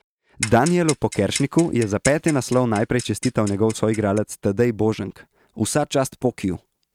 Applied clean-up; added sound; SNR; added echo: neural mask model RNNoise.